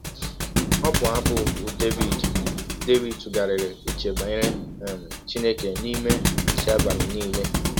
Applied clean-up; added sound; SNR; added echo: none; Thump, thud; -1 dB; none.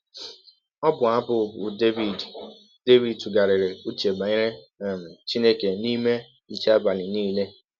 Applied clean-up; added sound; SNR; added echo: none; none; none; none.